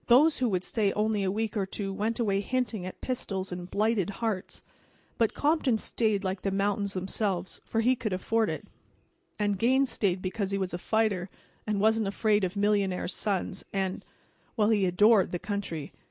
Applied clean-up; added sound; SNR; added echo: none; none; none; none.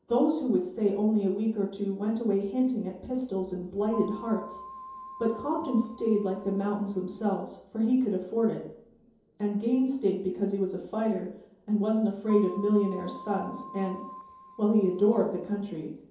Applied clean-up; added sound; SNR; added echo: none; Keyboard (musical); 16 dB; reverberation time 2.8 s.